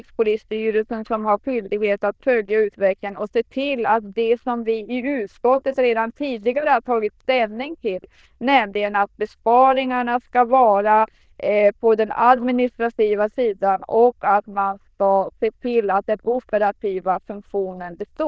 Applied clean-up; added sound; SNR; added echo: neural diffusion model UNIVERSE++.